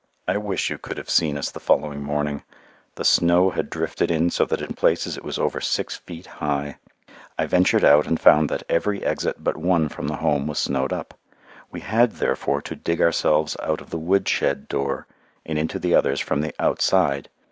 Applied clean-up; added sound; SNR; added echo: none; none; none; none.